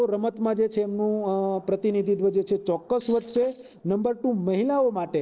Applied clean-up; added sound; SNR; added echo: neural separator model SepFormer DNS4.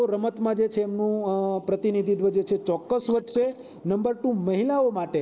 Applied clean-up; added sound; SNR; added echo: neural mask model Resemble Enhance denoiser.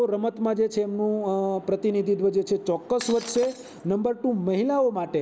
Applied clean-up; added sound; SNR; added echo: none; Shatter; 17 dB; none.